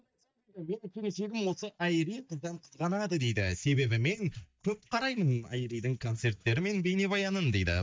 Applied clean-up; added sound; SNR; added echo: neural mask model DeepFilterNet 3.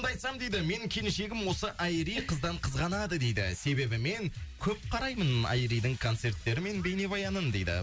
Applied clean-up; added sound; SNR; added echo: none; none; none; none.